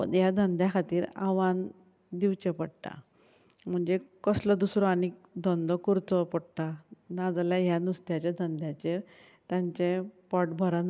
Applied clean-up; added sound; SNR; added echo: none; none; none; none.